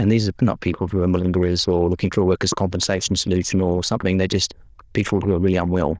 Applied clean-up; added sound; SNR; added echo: neural diffusion model UNIVERSE++.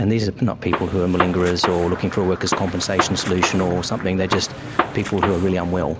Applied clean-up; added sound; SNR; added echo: none; Gunshot, gunfire; 5 dB; none.